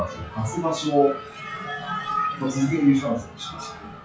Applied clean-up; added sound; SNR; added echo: classical method WPE with log-MMSE.